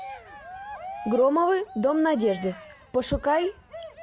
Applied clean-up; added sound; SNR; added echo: none; Cheering; 15 dB; none.